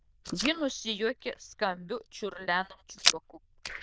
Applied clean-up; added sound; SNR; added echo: neural diffusion model UNIVERSE++.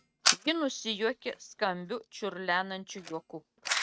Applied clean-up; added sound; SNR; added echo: neural mask model RNNoise.